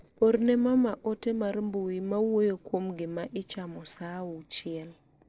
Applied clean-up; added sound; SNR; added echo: neural separator model SepFormer DNS4.